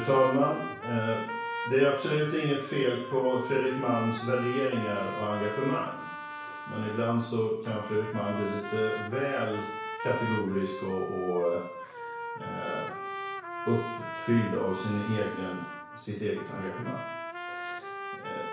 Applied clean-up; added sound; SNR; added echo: none; Trumpet; 8 dB; reverberation time 0.6 s.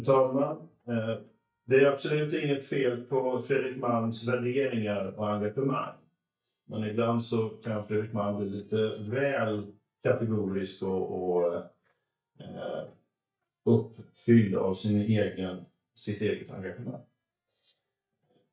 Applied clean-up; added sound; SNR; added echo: neural mask model DeepFilterNet 3.